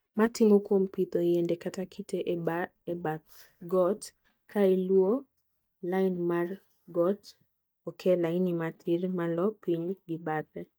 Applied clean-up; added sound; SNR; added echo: neural mask model DeepFilterNet 3.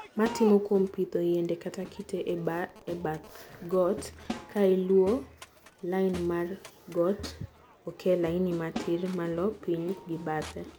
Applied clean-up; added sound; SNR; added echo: none; Crowd + Snare drum; 15 dB; none.